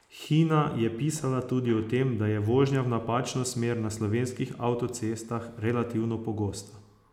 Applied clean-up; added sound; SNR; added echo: none; none; none; none.